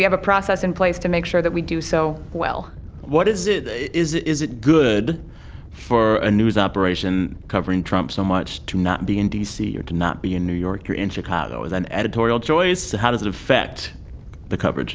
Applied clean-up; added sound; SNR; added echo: none; Animal; 16 dB; none.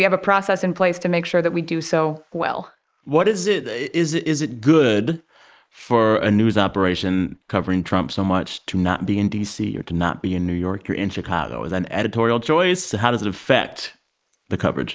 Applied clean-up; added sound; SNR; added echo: neural mask model Resemble Enhance denoiser.